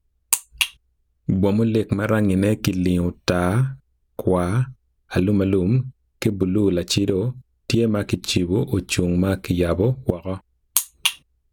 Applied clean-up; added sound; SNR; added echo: none; none; none; none.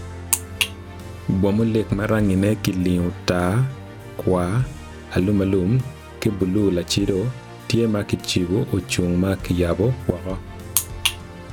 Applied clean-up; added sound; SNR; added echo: none; Musical instrument; 13 dB; none.